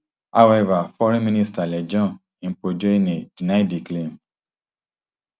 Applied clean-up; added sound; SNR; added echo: none; none; none; none.